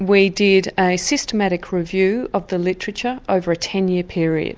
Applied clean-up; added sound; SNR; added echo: none; none; none; none.